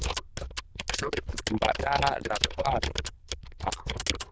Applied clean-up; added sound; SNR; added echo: neural diffusion model UNIVERSE++.